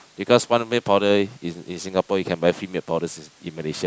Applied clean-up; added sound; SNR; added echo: none; none; none; none.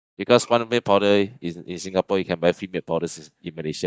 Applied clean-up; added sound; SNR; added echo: neural mask model DeepFilterNet 3.